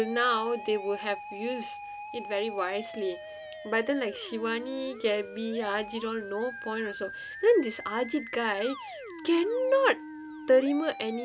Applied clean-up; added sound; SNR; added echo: none; Musical instrument; 12 dB; none.